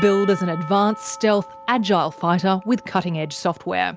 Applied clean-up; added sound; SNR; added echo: none; Percussion; 16 dB; none.